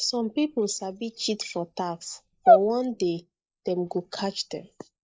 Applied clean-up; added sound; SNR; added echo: neural mask model Resemble Enhance denoiser.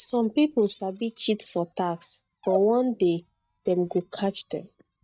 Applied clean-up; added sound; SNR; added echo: neural mask model DeepFilterNet 3.